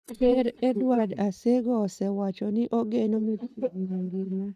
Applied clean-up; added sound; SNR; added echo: neural mask model DeepFilterNet 3.